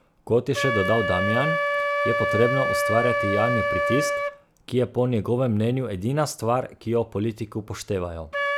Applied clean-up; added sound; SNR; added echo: none; Wind instrument, woodwind instrument; 2 dB; none.